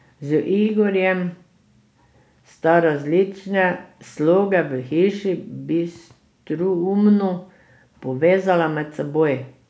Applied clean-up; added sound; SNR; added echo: none; none; none; none.